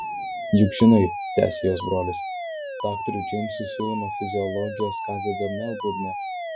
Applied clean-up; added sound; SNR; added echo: classical method Wiener filter.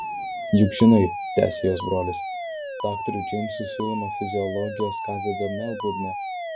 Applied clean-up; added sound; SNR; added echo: none; Alarm; 6 dB; none.